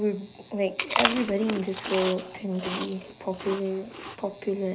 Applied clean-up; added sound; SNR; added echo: none; Chewing, mastication; 4 dB; reverberation time 0.4 s.